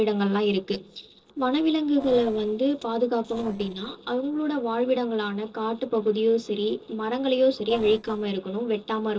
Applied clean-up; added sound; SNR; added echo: neural separator model SepFormer DNS4.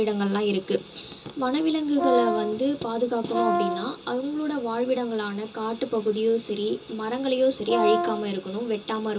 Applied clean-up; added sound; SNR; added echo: none; Brass instrument; 1 dB; reverberation time 0.2 s.